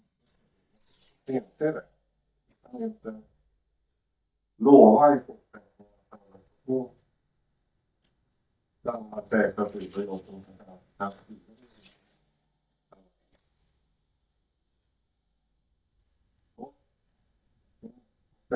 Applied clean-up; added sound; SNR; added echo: neural mask model DeepFilterNet 3.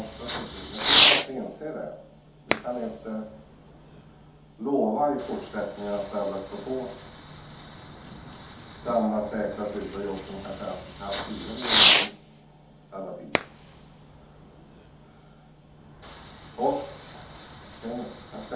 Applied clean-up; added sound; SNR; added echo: none; Fireworks; -3 dB; reverberation time 0.6 s.